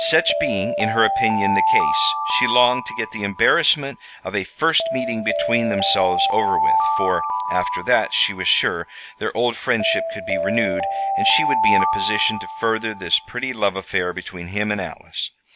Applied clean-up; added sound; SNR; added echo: none; Alarm; 2 dB; none.